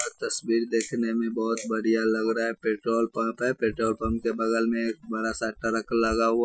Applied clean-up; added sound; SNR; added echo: classical method Wiener filter.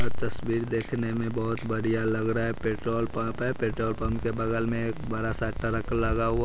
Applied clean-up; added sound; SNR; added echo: none; none; none; none.